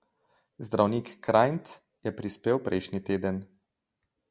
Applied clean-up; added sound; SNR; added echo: none; none; none; none.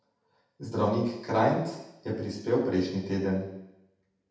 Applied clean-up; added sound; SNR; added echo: none; none; none; reverberation time 0.8 s.